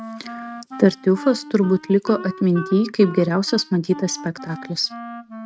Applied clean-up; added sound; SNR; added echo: neural mask model RNNoise.